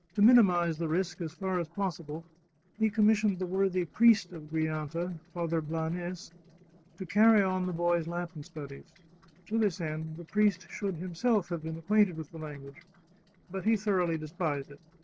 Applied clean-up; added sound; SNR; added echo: neural separator model SepFormer DNS4.